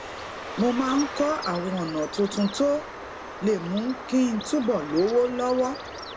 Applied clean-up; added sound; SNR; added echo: none; Bird; 11 dB; none.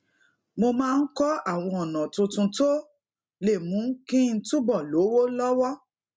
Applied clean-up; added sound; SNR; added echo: none; none; none; none.